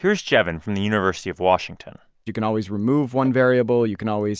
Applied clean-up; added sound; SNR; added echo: none; none; none; none.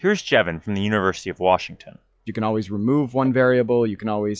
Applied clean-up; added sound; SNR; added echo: classical method log-MMSE.